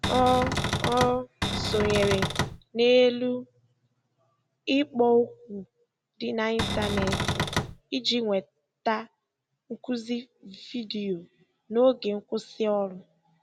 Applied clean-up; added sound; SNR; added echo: none; Cupboard open or close; 1 dB; none.